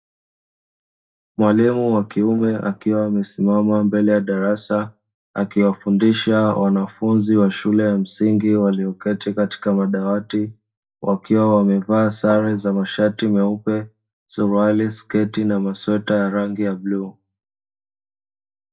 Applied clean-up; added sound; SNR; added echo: neural mask model DeepFilterNet 3.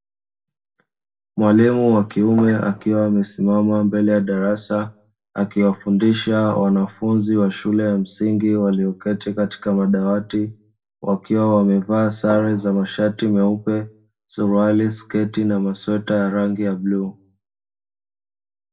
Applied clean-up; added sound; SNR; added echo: none; Fireworks; 17 dB; reverberation time 0.2 s.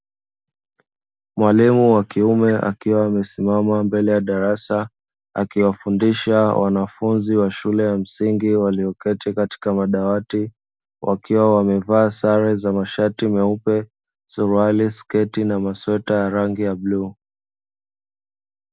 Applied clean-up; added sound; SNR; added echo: none; none; none; none.